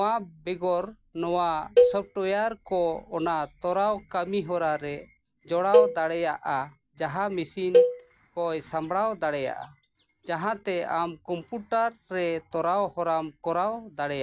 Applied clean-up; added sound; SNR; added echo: none; Cowbell; -2 dB; none.